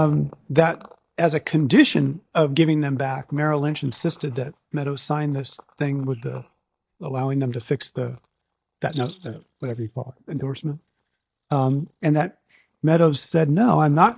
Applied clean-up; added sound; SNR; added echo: neural mask model DeepFilterNet 3.